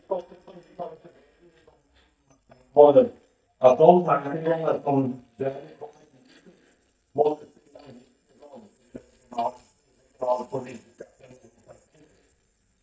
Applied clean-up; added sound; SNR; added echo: neural mask model DeepFilterNet 3.